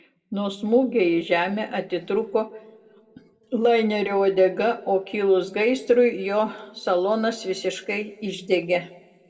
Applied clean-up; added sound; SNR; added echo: none; none; none; reverberation time 0.9 s.